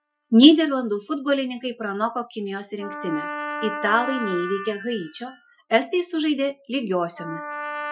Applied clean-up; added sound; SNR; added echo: classical method Wiener filter.